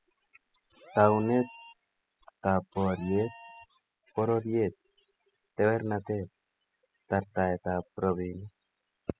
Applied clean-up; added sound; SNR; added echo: classical method spectral subtraction.